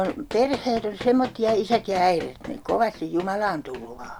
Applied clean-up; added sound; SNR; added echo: none; Run; 16 dB; none.